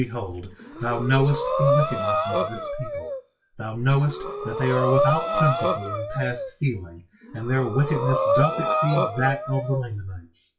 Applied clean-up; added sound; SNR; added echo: classical method WPE with log-MMSE.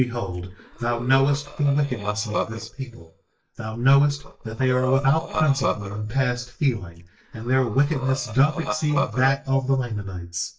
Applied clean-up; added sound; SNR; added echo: neural mask model DeepFilterNet 3.